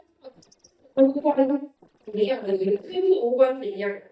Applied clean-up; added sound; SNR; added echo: neural mask model DeepFilterNet 3.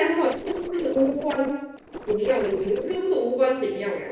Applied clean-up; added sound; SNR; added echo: neural separator model SepFormer DNS4.